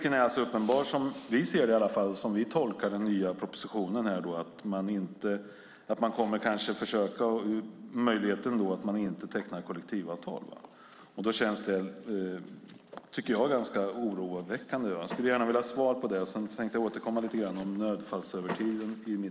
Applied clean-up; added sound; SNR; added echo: none; none; none; none.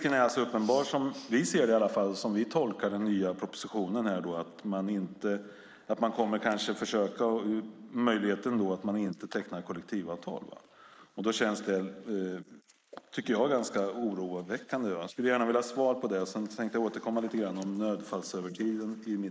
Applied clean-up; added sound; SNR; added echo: neural mask model Resemble Enhance denoiser.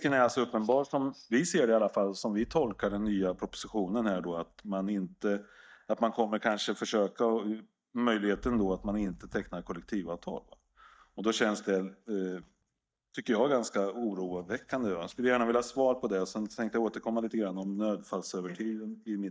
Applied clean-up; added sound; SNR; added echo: neural mask model DeepFilterNet 3.